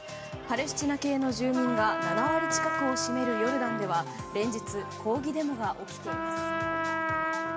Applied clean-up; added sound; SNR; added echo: none; Trumpet; 3 dB; reverberation time 0.5 s.